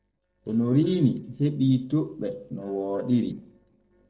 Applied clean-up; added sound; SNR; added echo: neural separator model SepFormer DNS4.